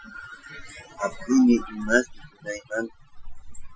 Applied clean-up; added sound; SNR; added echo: classical method Wiener filter.